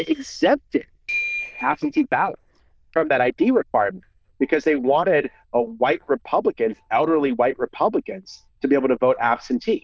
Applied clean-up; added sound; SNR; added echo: neural diffusion model UNIVERSE++.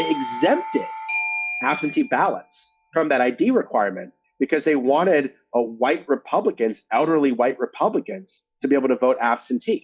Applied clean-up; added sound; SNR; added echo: classical method log-MMSE.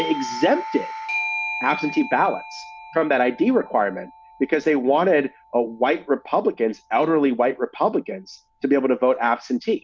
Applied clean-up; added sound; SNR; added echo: none; Doorbell; 13 dB; none.